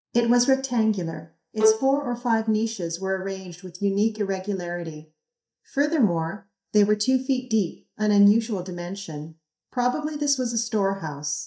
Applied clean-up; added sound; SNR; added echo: neural mask model DeepFilterNet 3.